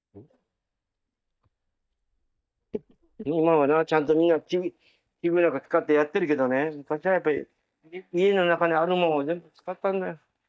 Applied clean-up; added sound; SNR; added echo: neural mask model DeepFilterNet 3.